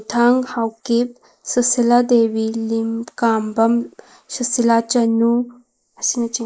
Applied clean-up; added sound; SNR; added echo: neural mask model Resemble Enhance denoiser.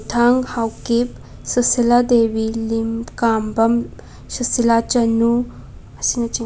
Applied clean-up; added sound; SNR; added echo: none; none; none; none.